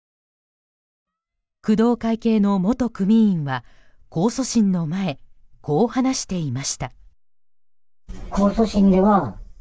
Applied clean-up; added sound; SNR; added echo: neural mask model DeepFilterNet 3.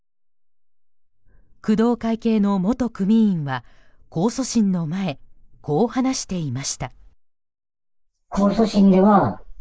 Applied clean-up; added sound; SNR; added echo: neural mask model Resemble Enhance denoiser.